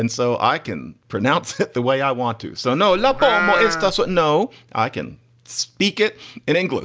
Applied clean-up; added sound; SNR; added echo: none; Livestock, farm animals, working animals; 2 dB; none.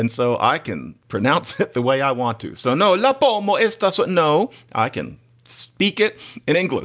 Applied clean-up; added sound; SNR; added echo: none; none; none; none.